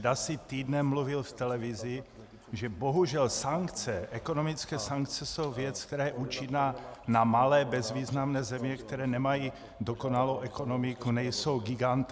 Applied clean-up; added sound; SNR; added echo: none; none; none; none.